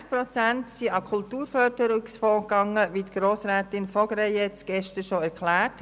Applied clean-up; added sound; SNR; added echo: none; none; none; none.